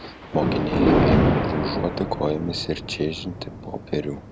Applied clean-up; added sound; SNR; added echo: none; Thunder; -4 dB; none.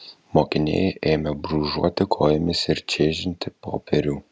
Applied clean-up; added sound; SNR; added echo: none; none; none; none.